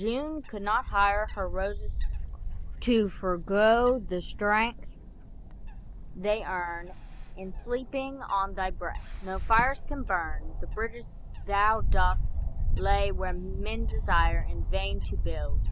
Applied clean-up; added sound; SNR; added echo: none; Wind / Bird; 0 dB; none.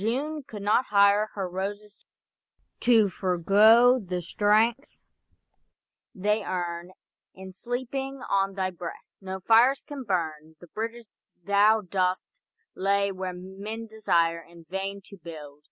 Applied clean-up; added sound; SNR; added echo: none; none; none; none.